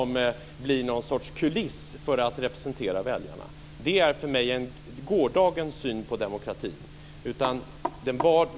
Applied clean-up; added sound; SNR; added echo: none; none; none; none.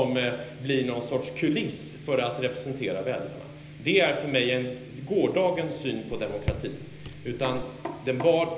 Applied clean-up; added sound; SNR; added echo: none; Raindrop / Drip; 8 dB; reverberation time 0.8 s.